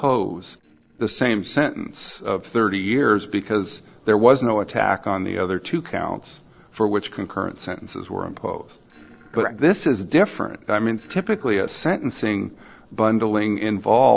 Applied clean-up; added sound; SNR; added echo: neural separator model SepFormer DNS4.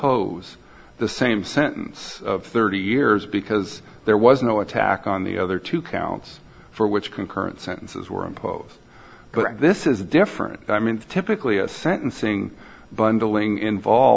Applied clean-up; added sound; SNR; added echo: none; none; none; none.